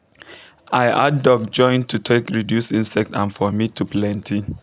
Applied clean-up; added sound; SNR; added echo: none; none; none; none.